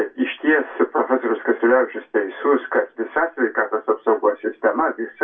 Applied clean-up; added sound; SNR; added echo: none; none; none; reverberation time 0.2 s.